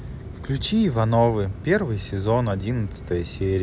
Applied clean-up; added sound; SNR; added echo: none; none; none; none.